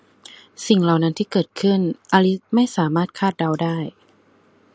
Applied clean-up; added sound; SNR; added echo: none; none; none; none.